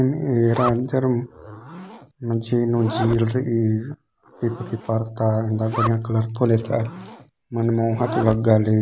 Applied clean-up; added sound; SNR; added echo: none; Zipper (clothing); 13 dB; none.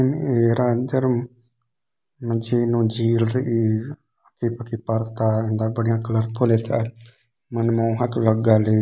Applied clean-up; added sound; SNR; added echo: none; none; none; none.